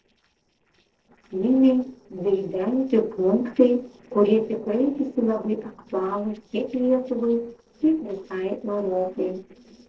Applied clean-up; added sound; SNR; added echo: neural separator model SepFormer DNS4.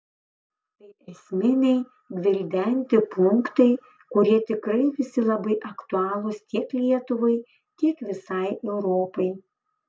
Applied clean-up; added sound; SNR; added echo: none; none; none; none.